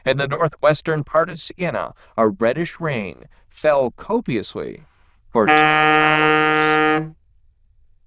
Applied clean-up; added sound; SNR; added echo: neural diffusion model UNIVERSE++.